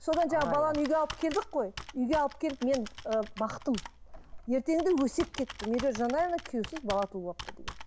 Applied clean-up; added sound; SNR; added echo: none; Computer keyboard; 13 dB; none.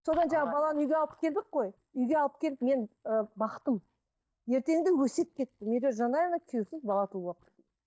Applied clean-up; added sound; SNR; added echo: neural mask model DeepFilterNet 3.